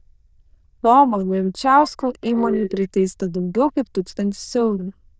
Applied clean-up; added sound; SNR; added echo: neural diffusion model UNIVERSE++.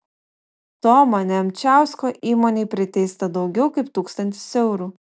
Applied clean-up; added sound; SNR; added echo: none; none; none; none.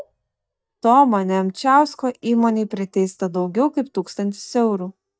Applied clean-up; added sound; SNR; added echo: neural mask model DeepFilterNet 3.